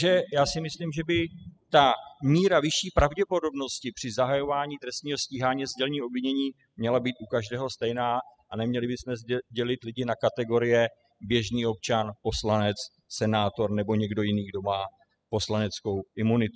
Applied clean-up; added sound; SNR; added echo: classical method spectral subtraction.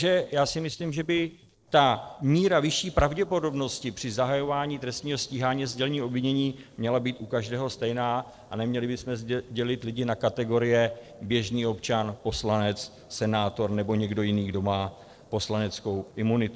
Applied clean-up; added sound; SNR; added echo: neural separator model SepFormer DNS4.